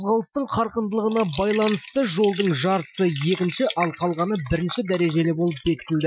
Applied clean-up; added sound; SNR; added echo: classical method Wiener filter.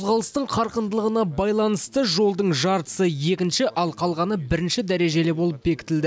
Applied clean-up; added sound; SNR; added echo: none; none; none; none.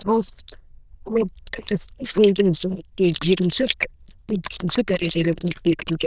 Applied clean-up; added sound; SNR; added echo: neural diffusion model UNIVERSE++.